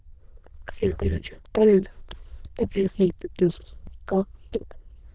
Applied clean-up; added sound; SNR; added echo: neural diffusion model UNIVERSE++.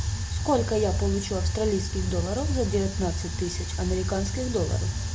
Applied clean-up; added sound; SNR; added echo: none; none; none; none.